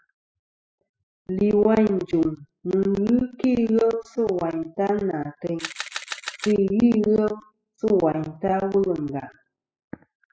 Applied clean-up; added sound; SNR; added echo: classical method spectral subtraction.